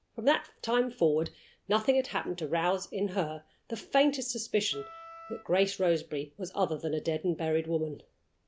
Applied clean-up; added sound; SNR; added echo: none; Wind instrument, woodwind instrument; 19 dB; none.